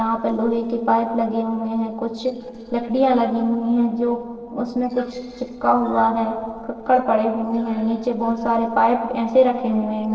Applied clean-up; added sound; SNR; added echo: neural separator model SepFormer DNS4.